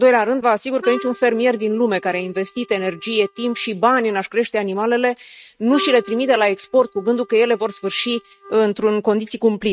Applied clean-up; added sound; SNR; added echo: neural mask model RNNoise.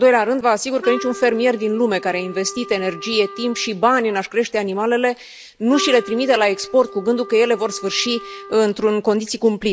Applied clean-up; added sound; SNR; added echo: none; Wind instrument, woodwind instrument; 15 dB; none.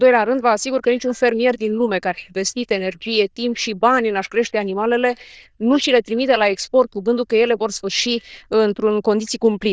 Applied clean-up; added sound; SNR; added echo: neural diffusion model UNIVERSE++.